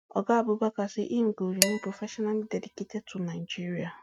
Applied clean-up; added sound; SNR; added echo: neural mask model RNNoise.